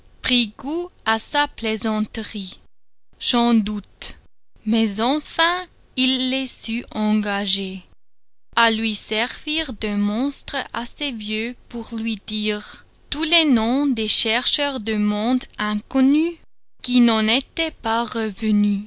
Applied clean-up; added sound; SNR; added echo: none; none; none; none.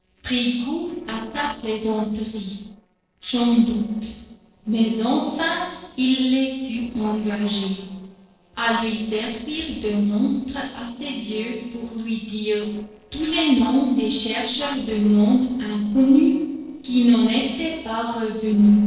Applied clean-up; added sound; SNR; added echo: neural separator model SepFormer DNS4.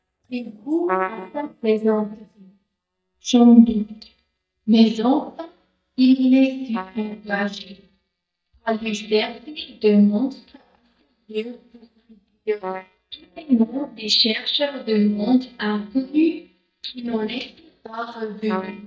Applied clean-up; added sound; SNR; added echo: neural mask model DeepFilterNet 3.